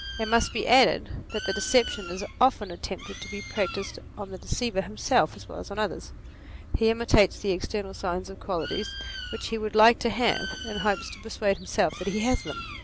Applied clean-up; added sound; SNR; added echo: none; Bird; 12 dB; none.